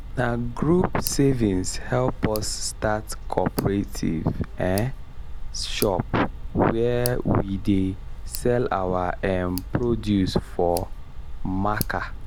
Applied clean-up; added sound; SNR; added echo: none; Tick; 7 dB; none.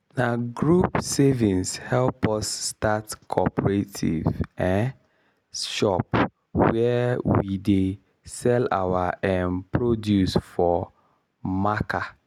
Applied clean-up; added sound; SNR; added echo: none; none; none; none.